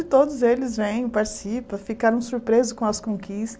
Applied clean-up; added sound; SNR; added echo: none; none; none; none.